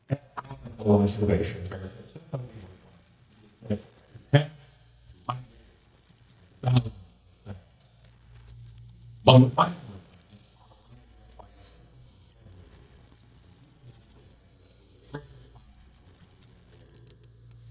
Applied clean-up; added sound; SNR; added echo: neural mask model DeepFilterNet 3.